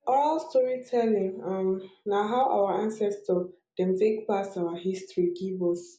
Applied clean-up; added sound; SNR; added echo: none; none; none; none.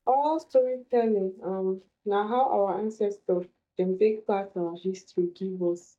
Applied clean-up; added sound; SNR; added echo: neural mask model DeepFilterNet 3.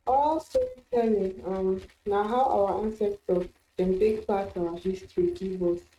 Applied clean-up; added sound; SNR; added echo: neural mask model RNNoise.